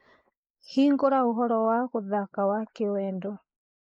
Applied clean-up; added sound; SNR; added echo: neural mask model Resemble Enhance denoiser.